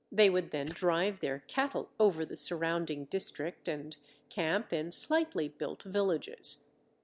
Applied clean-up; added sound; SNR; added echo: neural mask model Resemble Enhance denoiser.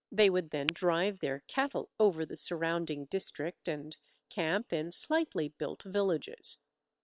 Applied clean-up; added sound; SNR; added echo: neural separator model SepFormer WHAM!.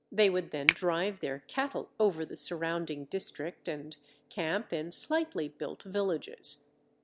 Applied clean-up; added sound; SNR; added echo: none; Finger snapping; 4 dB; none.